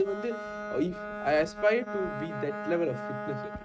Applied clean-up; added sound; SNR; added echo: neural mask model RNNoise.